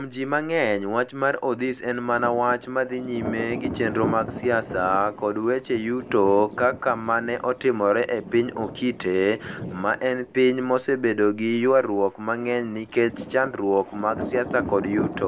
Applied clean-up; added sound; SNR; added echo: none; Thunder; 12 dB; none.